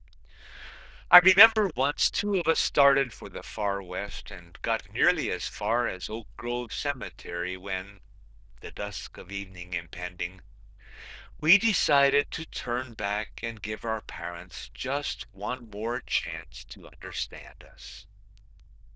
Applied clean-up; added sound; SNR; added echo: neural diffusion model UNIVERSE++.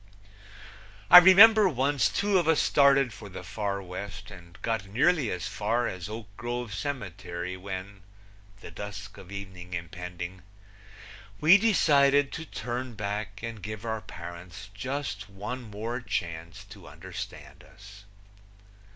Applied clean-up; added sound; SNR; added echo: none; none; none; none.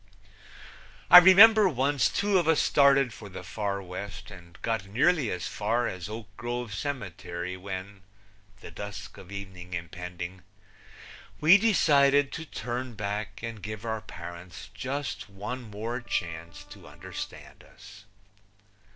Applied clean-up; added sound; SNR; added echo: neural separator model SepFormer DNS4.